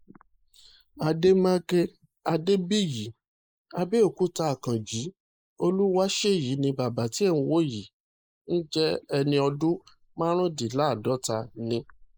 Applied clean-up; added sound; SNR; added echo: neural mask model Resemble Enhance denoiser.